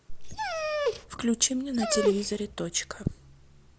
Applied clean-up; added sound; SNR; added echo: none; Dog; 2 dB; none.